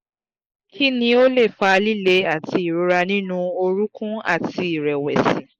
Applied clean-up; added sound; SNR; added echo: neural mask model Resemble Enhance denoiser.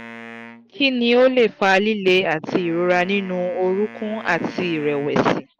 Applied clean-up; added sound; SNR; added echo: none; Wind instrument, woodwind instrument; 20 dB; none.